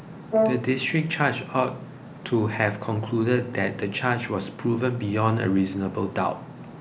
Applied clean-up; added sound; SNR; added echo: none; Brass instrument; 2 dB; none.